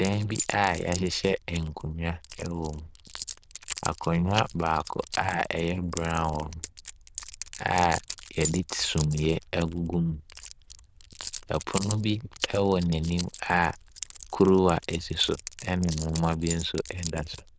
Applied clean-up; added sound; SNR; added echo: neural diffusion model UNIVERSE++.